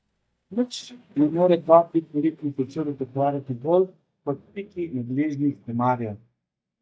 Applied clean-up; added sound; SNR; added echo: neural mask model DeepFilterNet 3.